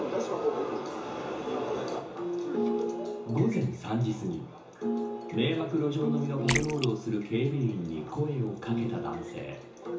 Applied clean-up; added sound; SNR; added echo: none; Splash, splatter; 8 dB; reverberation time 0.7 s.